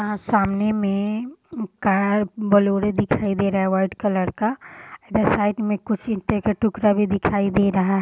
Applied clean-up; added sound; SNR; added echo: none; none; none; none.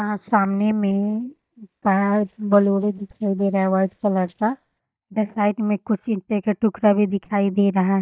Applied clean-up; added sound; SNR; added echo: neural mask model DeepFilterNet 3.